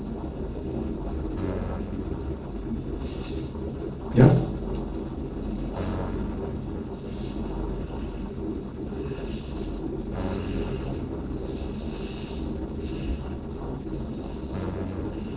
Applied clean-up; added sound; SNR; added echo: neural separator model SepFormer DNS4.